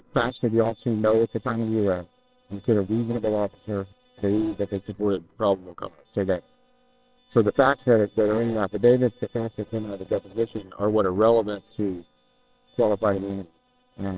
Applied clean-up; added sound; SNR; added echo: neural separator model SepFormer WHAMR!.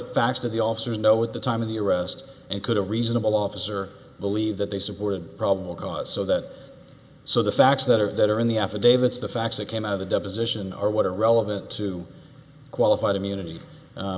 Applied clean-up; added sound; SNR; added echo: none; none; none; none.